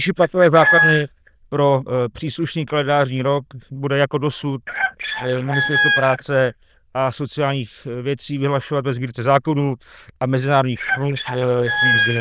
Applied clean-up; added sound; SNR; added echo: neural diffusion model UNIVERSE++.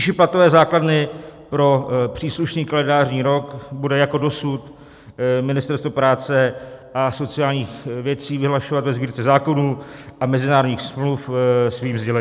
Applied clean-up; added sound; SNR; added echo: none; none; none; none.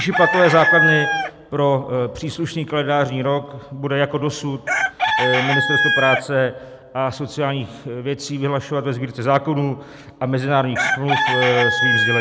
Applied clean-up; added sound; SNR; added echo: none; Chicken, rooster; 2 dB; none.